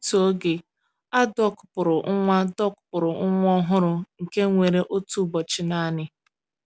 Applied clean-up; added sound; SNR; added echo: none; none; none; none.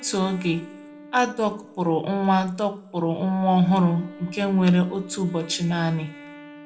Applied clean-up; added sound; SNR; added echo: none; Wind instrument, woodwind instrument; 20 dB; reverberation time 0.4 s.